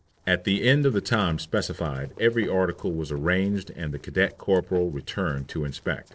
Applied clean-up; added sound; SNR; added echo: neural separator model SepFormer DNS4.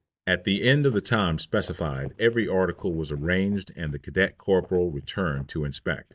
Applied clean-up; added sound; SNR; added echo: neural mask model DeepFilterNet 3.